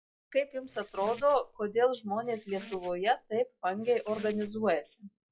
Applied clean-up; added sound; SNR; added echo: classical method log-MMSE.